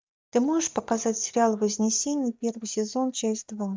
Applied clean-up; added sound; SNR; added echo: neural mask model DeepFilterNet 3.